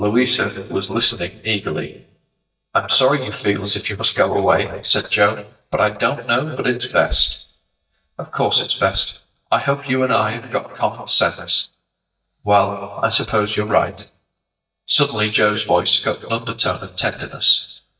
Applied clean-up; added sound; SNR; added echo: neural mask model DeepFilterNet 3.